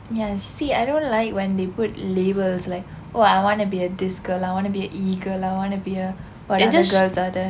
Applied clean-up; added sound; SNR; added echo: none; none; none; none.